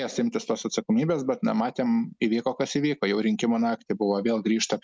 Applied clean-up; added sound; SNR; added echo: none; none; none; none.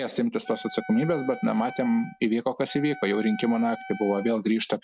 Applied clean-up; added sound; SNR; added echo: none; Wind instrument, woodwind instrument; 16 dB; none.